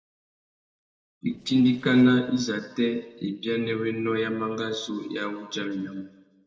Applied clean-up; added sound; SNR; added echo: neural separator model SepFormer DNS4.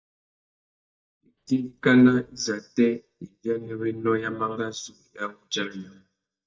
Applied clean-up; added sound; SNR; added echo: neural mask model DeepFilterNet 3.